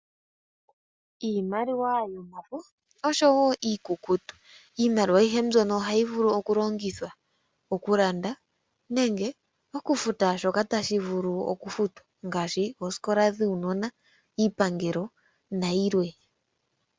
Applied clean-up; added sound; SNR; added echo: none; none; none; none.